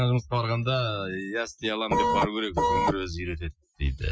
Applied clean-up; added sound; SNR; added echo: classical method Wiener filter.